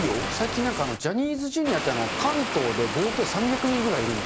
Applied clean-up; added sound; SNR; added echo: none; Water; 5 dB; none.